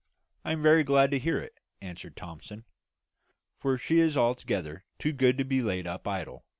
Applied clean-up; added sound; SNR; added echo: none; none; none; none.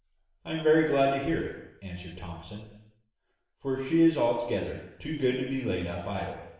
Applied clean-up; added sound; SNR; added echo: none; none; none; reverberation time 0.8 s.